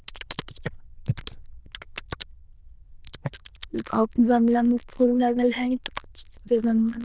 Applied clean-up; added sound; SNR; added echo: neural diffusion model UNIVERSE++.